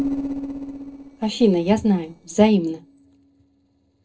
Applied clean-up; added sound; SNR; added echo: neural separator model SepFormer DNS4.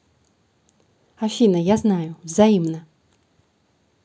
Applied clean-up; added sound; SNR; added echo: none; none; none; none.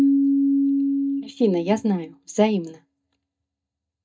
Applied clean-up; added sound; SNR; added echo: neural mask model DeepFilterNet 3.